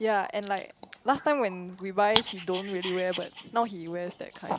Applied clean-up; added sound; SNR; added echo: none; Dog; 8 dB; none.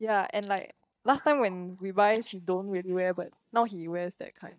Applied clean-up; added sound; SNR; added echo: neural mask model DeepFilterNet 3.